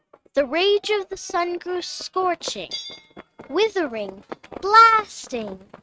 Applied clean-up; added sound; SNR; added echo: neural mask model RNNoise.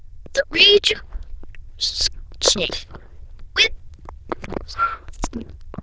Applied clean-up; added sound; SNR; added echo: neural diffusion model UNIVERSE++.